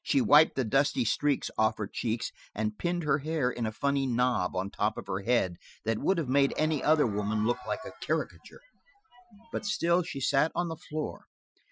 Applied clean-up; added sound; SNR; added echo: classical method Wiener filter.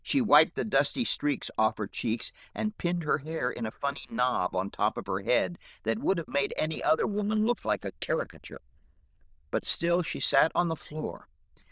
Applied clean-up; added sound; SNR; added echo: neural diffusion model UNIVERSE++.